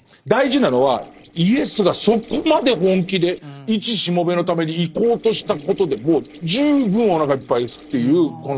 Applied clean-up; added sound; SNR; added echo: neural separator model SepFormer DNS4.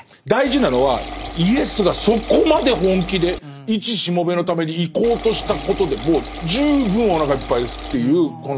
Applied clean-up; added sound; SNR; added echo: none; Liquid; 11 dB; none.